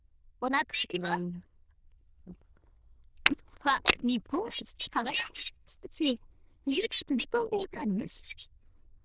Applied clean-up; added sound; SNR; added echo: neural diffusion model UNIVERSE++.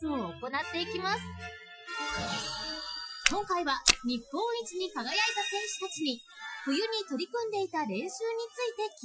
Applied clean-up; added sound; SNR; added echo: classical method Wiener filter.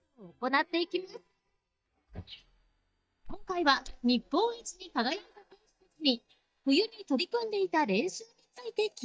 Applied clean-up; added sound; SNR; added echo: neural mask model DeepFilterNet 3.